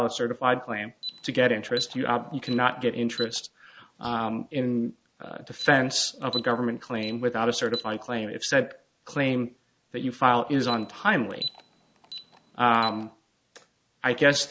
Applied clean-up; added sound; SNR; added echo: none; Alarm; 14 dB; none.